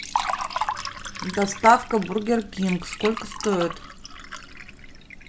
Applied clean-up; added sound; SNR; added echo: none; Liquid; 7 dB; none.